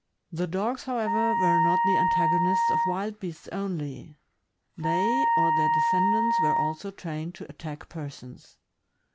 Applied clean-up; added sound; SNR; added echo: none; Wind instrument, woodwind instrument; -5 dB; none.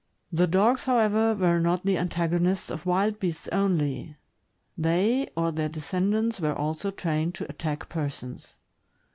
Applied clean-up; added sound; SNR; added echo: none; none; none; none.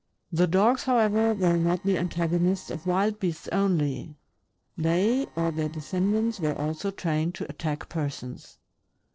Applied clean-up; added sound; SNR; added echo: neural separator model SepFormer DNS4.